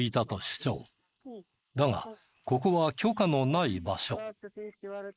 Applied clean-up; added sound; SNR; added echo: neural mask model Resemble Enhance denoiser.